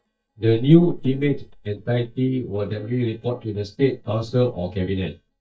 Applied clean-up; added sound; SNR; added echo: neural mask model DeepFilterNet 3.